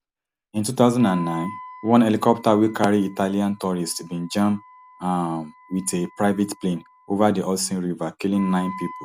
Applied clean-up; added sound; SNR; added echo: none; Wind instrument, woodwind instrument; 19 dB; none.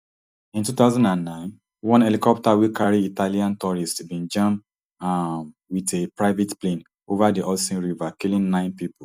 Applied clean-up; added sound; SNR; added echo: neural mask model DeepFilterNet 3.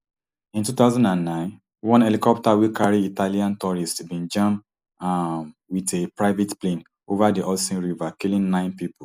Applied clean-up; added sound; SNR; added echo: neural mask model Resemble Enhance denoiser.